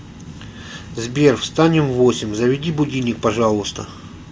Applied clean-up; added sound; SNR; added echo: none; none; none; none.